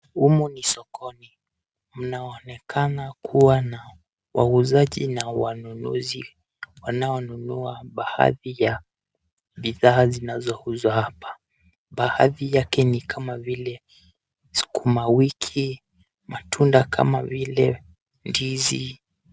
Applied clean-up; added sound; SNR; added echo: none; none; none; none.